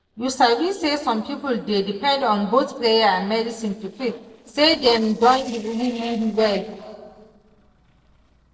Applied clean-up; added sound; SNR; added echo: neural separator model SepFormer DNS4.